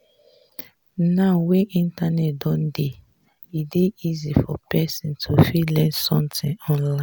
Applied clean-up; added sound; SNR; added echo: none; none; none; none.